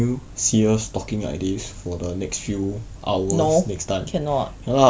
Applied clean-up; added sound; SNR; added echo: none; none; none; none.